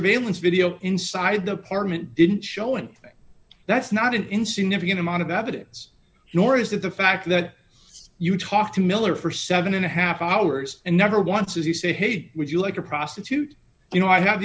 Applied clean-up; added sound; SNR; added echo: none; none; none; none.